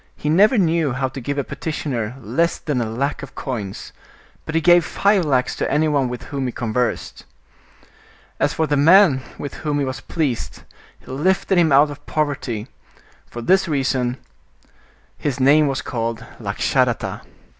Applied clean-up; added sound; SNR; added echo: none; none; none; none.